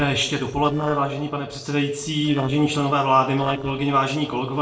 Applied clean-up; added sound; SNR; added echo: neural separator model SepFormer DNS4.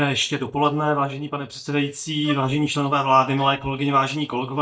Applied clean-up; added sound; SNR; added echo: neural mask model DeepFilterNet 3.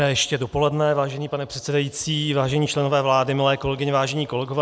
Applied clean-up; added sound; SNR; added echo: none; none; none; none.